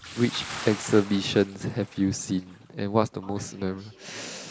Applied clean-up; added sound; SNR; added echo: none; Bathtub (filling or washing) / Splash, splatter; 15 dB; none.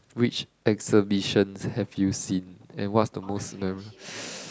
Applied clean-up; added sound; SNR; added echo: none; none; none; none.